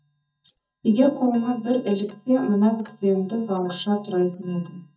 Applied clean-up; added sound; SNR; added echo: neural mask model DeepFilterNet 3.